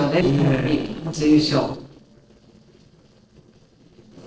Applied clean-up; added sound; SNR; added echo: neural separator model SepFormer DNS4.